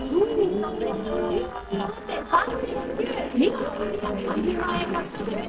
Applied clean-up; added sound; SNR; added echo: neural separator model SepFormer DNS4.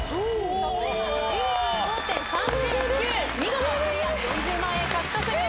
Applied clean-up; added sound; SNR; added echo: none; none; none; none.